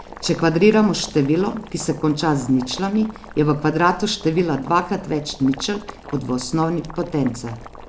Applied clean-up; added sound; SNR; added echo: none; Boiling; 17 dB; none.